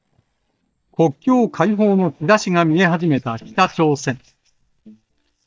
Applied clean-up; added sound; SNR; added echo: neural mask model DeepFilterNet 3.